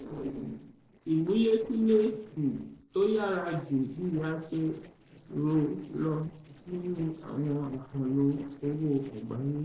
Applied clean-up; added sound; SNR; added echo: neural separator model SepFormer DNS4.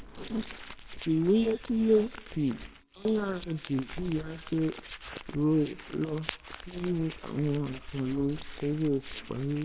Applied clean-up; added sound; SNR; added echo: neural separator model SepFormer WHAMR!.